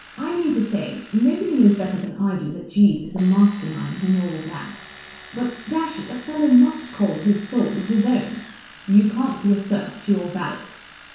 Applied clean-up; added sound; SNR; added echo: none; Domestic sounds, home sounds; 20 dB; reverberation time 0.6 s.